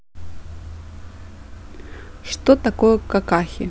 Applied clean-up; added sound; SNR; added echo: none; none; none; none.